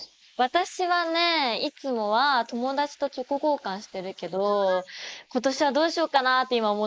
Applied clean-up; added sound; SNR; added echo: neural mask model Resemble Enhance denoiser.